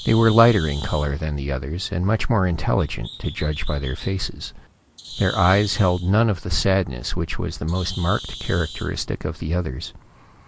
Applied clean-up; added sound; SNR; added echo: none; Bird; 18 dB; none.